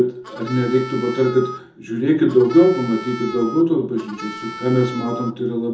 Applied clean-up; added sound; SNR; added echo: none; Harmonica; 14 dB; reverberation time 0.5 s.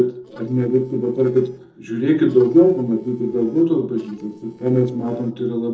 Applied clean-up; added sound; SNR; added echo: neural separator model SepFormer DNS4.